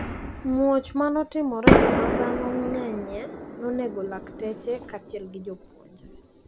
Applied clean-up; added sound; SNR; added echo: none; Fireworks; -2 dB; none.